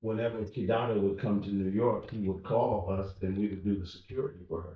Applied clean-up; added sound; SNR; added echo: neural mask model DeepFilterNet 3.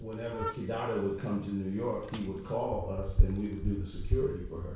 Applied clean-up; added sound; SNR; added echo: none; Bicycle; 0 dB; reverberation time 0.6 s.